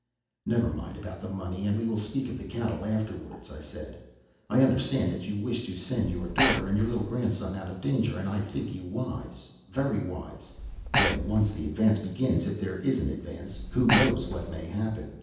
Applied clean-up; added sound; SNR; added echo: none; Breathing; 1 dB; reverberation time 0.9 s.